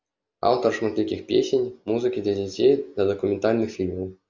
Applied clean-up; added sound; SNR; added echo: none; none; none; none.